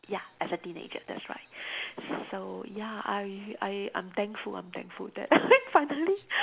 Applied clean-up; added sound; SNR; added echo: none; none; none; none.